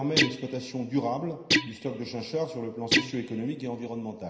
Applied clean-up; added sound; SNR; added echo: none; Guitar; -1 dB; reverberation time 0.9 s.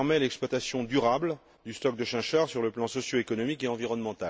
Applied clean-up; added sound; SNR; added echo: none; none; none; none.